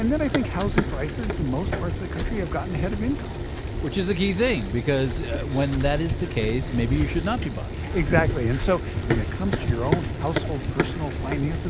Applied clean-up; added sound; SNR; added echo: none; Bicycle + Run; 1 dB; none.